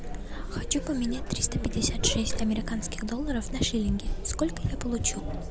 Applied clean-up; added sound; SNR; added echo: none; Chatter; 3 dB; none.